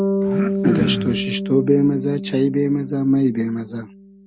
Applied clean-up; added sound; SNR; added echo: none; Cough + Bass guitar; 3 dB; none.